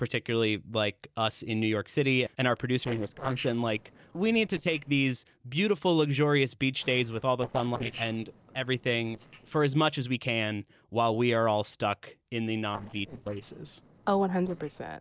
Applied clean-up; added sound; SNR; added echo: neural separator model SepFormer DNS4.